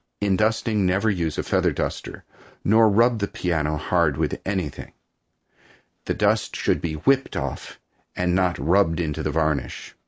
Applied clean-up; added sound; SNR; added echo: none; none; none; none.